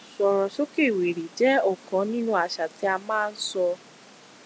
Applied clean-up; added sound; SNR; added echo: none; none; none; none.